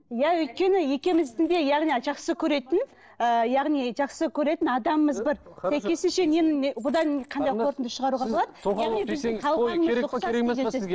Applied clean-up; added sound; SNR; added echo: neural separator model SepFormer DNS4.